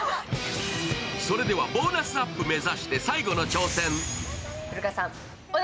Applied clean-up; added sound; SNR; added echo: none; none; none; none.